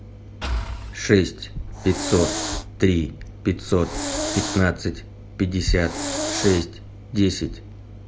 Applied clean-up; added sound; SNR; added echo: none; Hiss + Engine / Car; 6 dB; none.